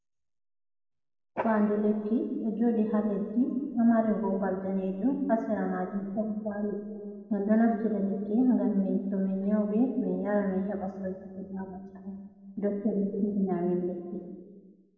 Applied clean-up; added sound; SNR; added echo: none; none; none; reverberation time 1.5 s.